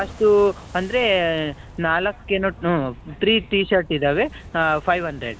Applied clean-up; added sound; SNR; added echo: none; Waves, surf + Aircraft; 19 dB; none.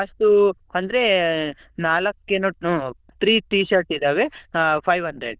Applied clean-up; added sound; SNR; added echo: neural diffusion model UNIVERSE++.